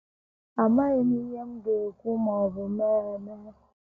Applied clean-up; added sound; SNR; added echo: none; none; none; none.